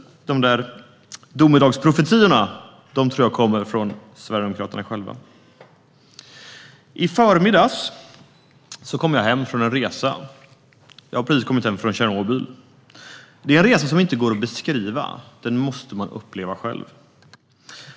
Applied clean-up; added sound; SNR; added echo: none; none; none; none.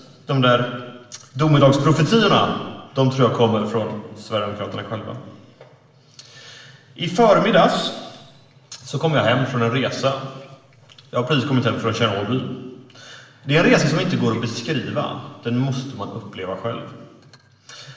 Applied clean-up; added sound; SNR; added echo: none; none; none; reverberation time 1.2 s.